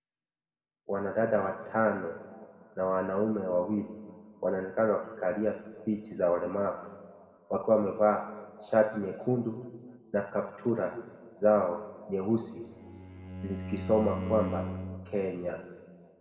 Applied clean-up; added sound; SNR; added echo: none; Bowed string instrument; 8 dB; reverberation time 1.7 s.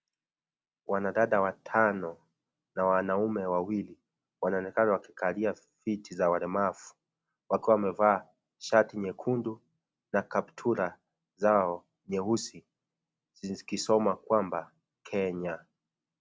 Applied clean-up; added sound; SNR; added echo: none; none; none; none.